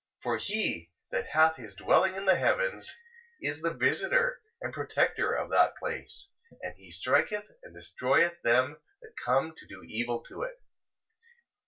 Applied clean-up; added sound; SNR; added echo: none; none; none; reverberation time 0.2 s.